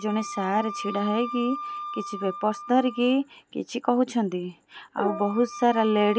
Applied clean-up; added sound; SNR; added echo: none; Wind instrument, woodwind instrument; 12 dB; none.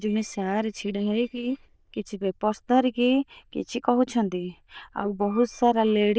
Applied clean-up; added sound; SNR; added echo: neural diffusion model UNIVERSE++.